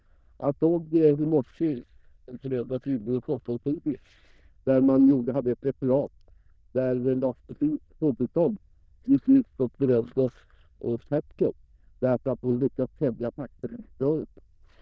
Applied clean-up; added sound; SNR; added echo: neural diffusion model UNIVERSE++.